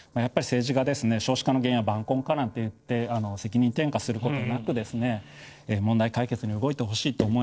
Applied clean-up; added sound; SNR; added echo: neural separator model SepFormer DNS4.